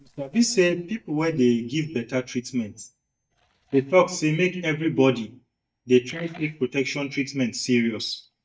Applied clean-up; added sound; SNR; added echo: neural mask model DeepFilterNet 3.